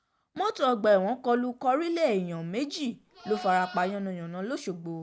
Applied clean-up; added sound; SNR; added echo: none; Livestock, farm animals, working animals; 15 dB; none.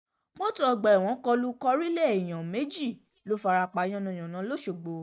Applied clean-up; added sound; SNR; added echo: neural mask model DeepFilterNet 3.